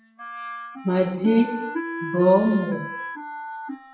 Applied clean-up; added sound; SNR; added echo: classical method WPE with log-MMSE.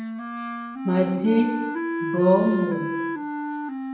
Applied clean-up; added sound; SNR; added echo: none; Wind instrument, woodwind instrument; 4 dB; reverberation time 1.0 s.